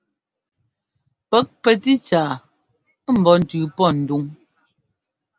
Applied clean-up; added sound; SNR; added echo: none; none; none; none.